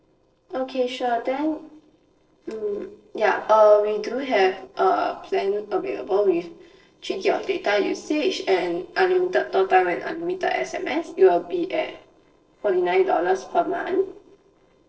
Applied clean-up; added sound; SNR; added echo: neural separator model SepFormer DNS4.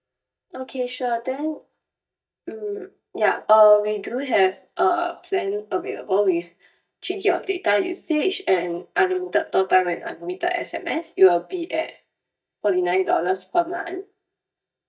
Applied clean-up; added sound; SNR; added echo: neural mask model DeepFilterNet 3.